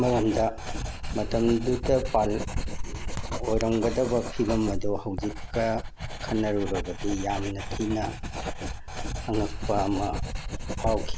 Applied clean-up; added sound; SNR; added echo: none; Writing; 3 dB; none.